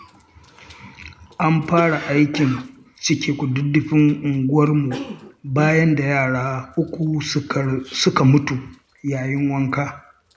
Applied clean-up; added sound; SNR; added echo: none; Cough; 18 dB; none.